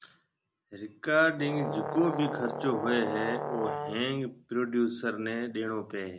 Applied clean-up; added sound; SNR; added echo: none; Brass instrument; 5 dB; none.